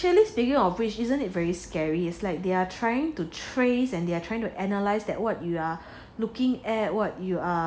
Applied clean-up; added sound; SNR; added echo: none; none; none; none.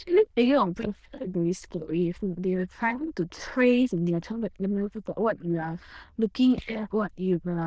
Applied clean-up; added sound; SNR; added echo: neural diffusion model UNIVERSE++.